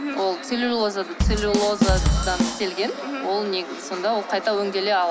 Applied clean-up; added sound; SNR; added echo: none; Bass drum / Drum kit; 1 dB; none.